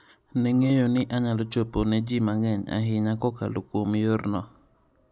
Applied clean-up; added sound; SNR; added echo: none; none; none; none.